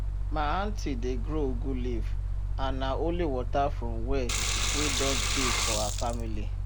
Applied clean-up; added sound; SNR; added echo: none; Mechanical fan + Sink (filling or washing) / Water; -4 dB; none.